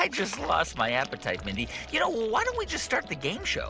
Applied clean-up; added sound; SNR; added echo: none; none; none; none.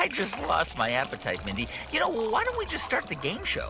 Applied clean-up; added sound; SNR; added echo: none; Liquid; 15 dB; none.